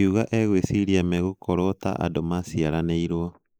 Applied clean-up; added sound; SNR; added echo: neural mask model Resemble Enhance denoiser.